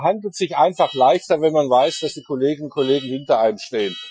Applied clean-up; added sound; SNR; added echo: classical method Wiener filter.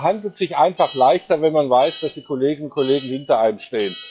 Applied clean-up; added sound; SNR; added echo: classical method log-MMSE.